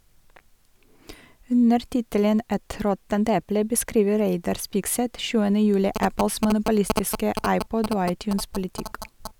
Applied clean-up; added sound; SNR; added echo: none; Telephone; 8 dB; none.